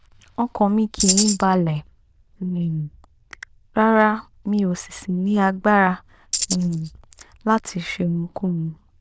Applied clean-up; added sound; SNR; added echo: neural diffusion model UNIVERSE++.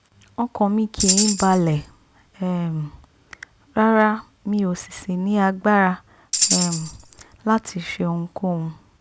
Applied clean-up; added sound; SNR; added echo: none; Tambourine; 2 dB; none.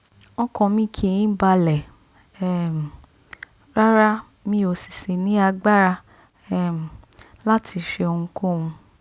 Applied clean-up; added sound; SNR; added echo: none; none; none; none.